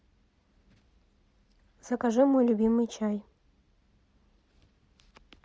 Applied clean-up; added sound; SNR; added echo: none; none; none; none.